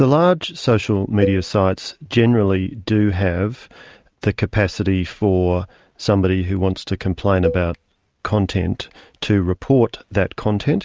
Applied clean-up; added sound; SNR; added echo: neural mask model RNNoise.